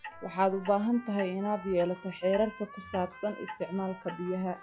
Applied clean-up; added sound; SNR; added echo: classical method log-MMSE.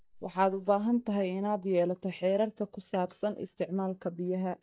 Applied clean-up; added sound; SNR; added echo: neural mask model DeepFilterNet 3.